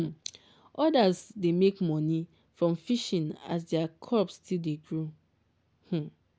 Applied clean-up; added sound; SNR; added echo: none; none; none; none.